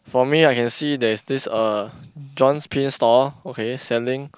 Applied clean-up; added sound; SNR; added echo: none; none; none; none.